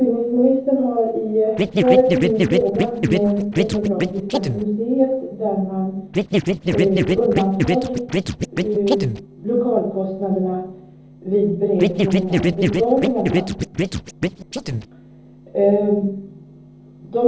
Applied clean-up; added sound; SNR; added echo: neural separator model SepFormer DNS4.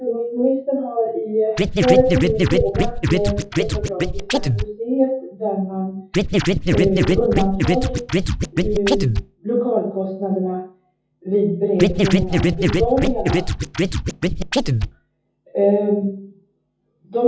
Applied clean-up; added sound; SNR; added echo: classical method WPE with log-MMSE.